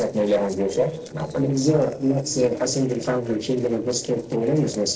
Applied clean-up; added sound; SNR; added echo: neural separator model SepFormer DNS4.